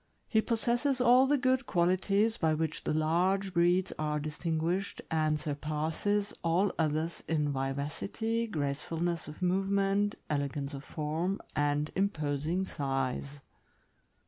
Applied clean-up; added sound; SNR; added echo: none; none; none; none.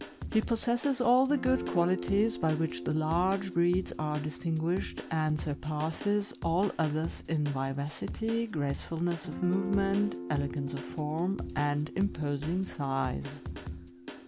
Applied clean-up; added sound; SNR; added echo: none; Guitar + Drum kit; 10 dB; none.